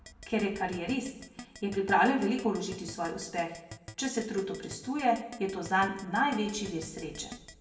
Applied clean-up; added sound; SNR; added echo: none; Keyboard (musical); 18 dB; reverberation time 0.6 s.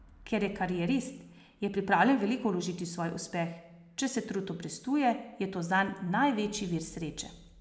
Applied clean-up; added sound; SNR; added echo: none; none; none; none.